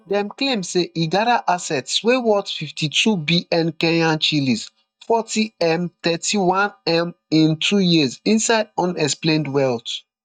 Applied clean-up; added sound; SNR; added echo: neural mask model DeepFilterNet 3.